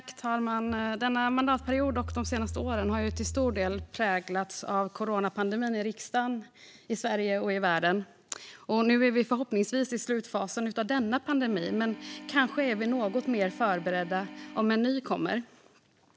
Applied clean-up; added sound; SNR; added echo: none; Organ; 15 dB; none.